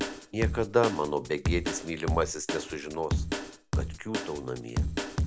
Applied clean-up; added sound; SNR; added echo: none; Drum kit; 1 dB; none.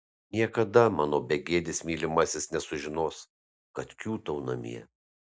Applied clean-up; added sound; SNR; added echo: none; none; none; none.